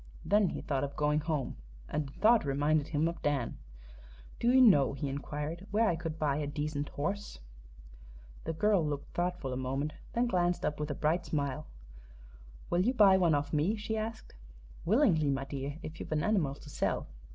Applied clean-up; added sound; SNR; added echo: none; none; none; none.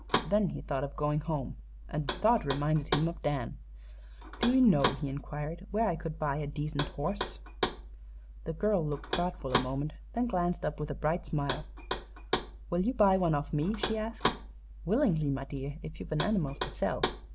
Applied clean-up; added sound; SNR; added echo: none; Knock; 7 dB; none.